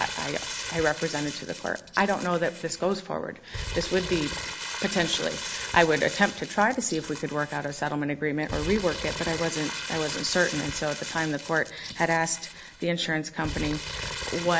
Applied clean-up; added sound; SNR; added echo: none; Crumpling, crinkling; 8 dB; none.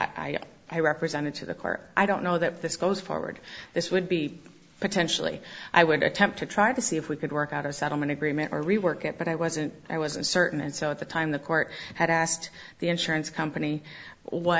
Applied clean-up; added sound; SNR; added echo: none; none; none; none.